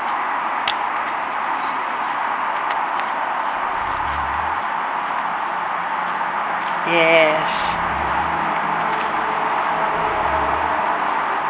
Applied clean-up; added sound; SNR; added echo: none; Zipper (clothing); 19 dB; none.